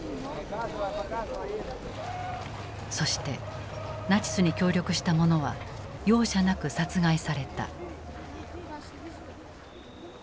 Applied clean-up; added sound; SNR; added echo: none; Livestock, farm animals, working animals; 20 dB; none.